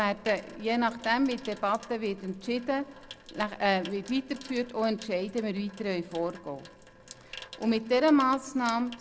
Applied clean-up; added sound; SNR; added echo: none; Sink (filling or washing) / Water tap, faucet; 19 dB; none.